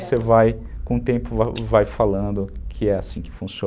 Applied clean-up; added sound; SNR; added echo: none; Scissors; 11 dB; none.